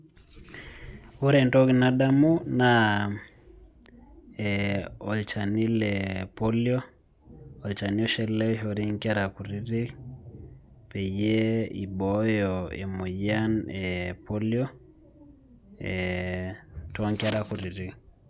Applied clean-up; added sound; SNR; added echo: none; none; none; none.